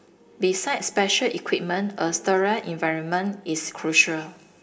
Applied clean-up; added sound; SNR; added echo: none; none; none; reverberation time 0.7 s.